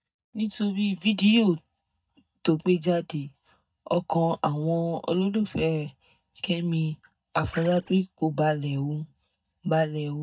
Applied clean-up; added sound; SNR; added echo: neural mask model DeepFilterNet 3.